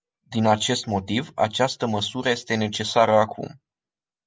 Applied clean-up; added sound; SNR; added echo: none; none; none; none.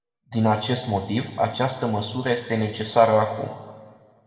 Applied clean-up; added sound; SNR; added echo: none; none; none; reverberation time 1.6 s.